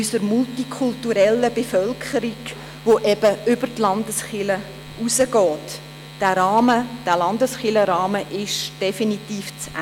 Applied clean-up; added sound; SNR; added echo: none; none; none; none.